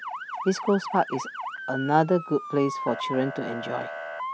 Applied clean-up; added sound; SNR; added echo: none; Motor vehicle (road) / Siren; 8 dB; none.